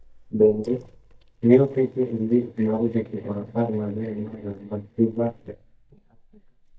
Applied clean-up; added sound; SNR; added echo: neural mask model DeepFilterNet 3.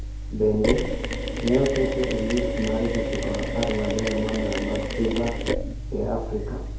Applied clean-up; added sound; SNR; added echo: none; Mechanisms; 1 dB; reverberation time 2.3 s.